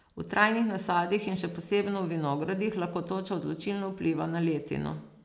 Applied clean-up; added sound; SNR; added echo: none; none; none; none.